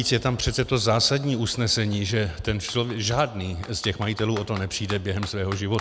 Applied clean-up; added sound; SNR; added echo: none; Computer keyboard; 19 dB; none.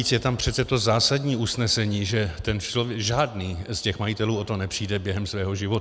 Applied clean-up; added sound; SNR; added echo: none; none; none; none.